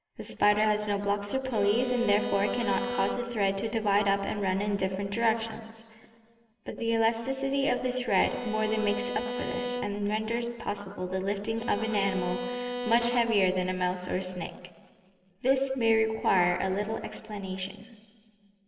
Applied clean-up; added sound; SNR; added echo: none; Bowed string instrument; 6 dB; reverberation time 1.9 s.